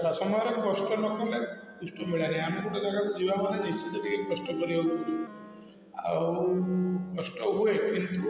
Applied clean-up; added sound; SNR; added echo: none; Wind instrument, woodwind instrument; 17 dB; none.